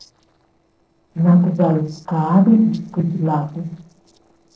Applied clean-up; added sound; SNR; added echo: neural separator model SepFormer DNS4.